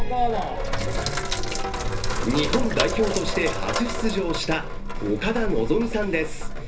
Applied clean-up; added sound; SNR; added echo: none; Sink (filling or washing); -1 dB; reverberation time 0.3 s.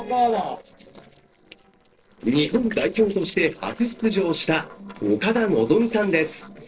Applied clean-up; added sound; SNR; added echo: neural separator model SepFormer DNS4.